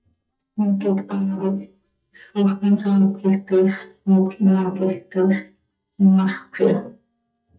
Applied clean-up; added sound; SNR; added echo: neural mask model DeepFilterNet 3.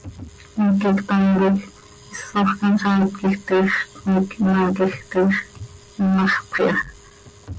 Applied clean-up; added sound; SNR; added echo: none; none; none; none.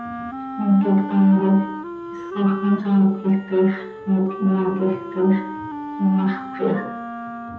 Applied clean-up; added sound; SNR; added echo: none; Wind instrument, woodwind instrument; 11 dB; reverberation time 0.8 s.